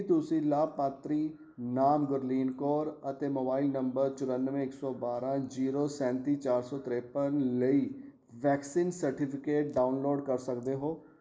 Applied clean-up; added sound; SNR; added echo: none; none; none; none.